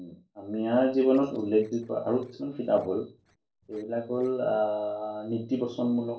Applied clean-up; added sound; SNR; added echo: neural separator model SepFormer DNS4.